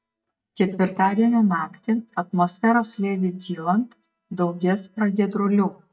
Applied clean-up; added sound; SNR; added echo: neural mask model DeepFilterNet 3.